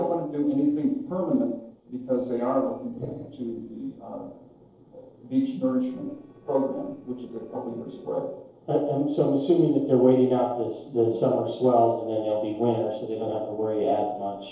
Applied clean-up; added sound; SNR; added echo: neural separator model SepFormer DNS4.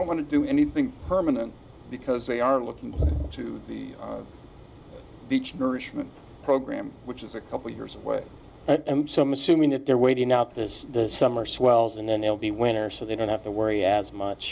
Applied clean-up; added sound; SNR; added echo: none; none; none; none.